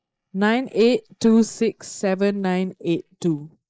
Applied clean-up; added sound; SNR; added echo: neural mask model Resemble Enhance denoiser.